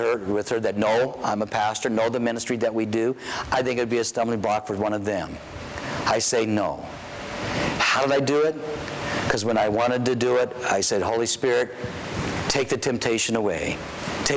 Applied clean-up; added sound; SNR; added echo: none; none; none; none.